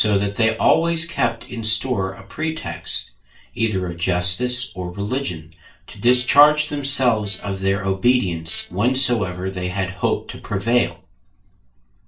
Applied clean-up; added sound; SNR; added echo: neural separator model SepFormer DNS4.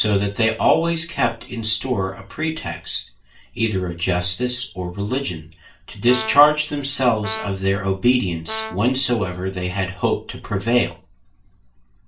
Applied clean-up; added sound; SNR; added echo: none; Brass instrument; 13 dB; reverberation time 0.3 s.